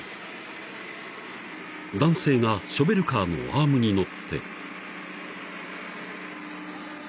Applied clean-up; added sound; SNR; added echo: none; none; none; none.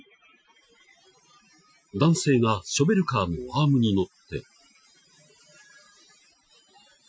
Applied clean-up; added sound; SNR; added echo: classical method Wiener filter.